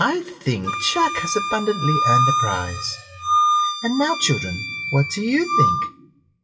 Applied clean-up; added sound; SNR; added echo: classical method WPE with log-MMSE.